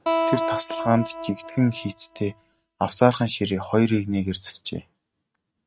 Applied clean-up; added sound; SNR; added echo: neural mask model RNNoise.